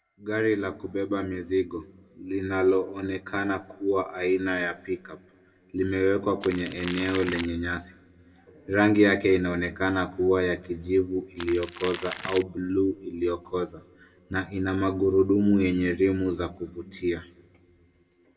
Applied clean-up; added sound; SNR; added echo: none; Crackle; 11 dB; reverberation time 1.3 s.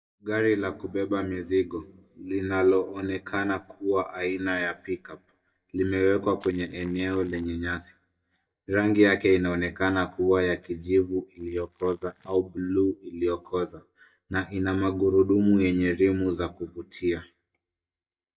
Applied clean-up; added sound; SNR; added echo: neural mask model DeepFilterNet 3.